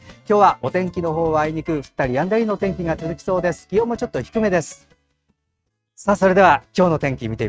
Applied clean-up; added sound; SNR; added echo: neural mask model RNNoise.